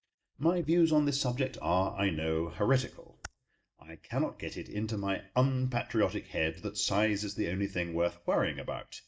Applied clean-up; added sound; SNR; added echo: neural mask model DeepFilterNet 3.